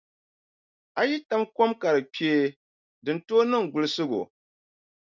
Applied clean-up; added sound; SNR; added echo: none; none; none; none.